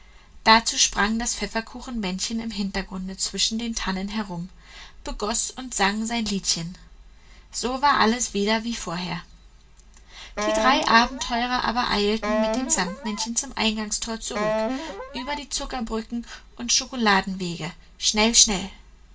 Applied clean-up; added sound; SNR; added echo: none; Wind instrument, woodwind instrument; 4 dB; reverberation time 0.2 s.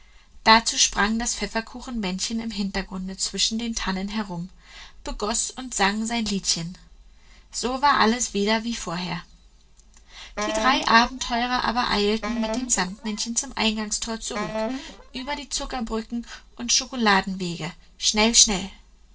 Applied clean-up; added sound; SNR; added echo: neural separator model SepFormer DNS4.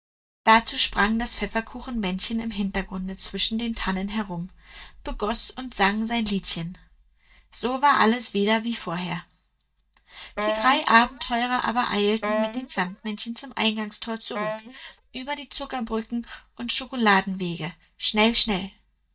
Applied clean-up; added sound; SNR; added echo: neural mask model DeepFilterNet 3.